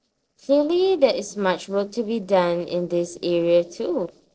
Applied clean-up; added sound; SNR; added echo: neural separator model SepFormer DNS4.